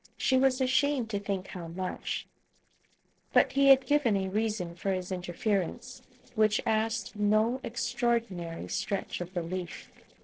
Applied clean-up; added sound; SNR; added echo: neural separator model SepFormer DNS4.